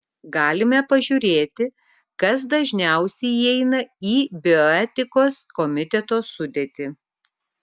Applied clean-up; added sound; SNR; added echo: none; none; none; none.